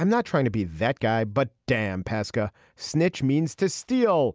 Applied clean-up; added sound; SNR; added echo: none; none; none; none.